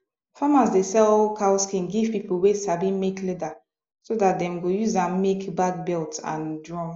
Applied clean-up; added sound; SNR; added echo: none; none; none; none.